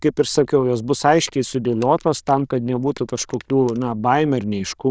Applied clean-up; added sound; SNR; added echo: neural diffusion model UNIVERSE++.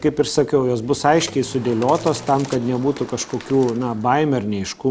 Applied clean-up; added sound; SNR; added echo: none; Motor vehicle (road) + Crack; 18 dB; none.